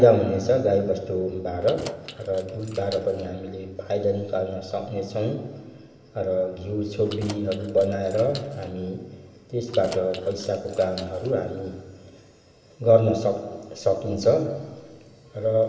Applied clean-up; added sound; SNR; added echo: none; Keys jangling; 17 dB; reverberation time 2.1 s.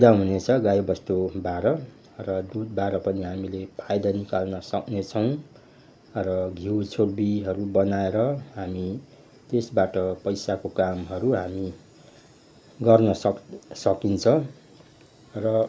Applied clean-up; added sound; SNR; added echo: none; none; none; none.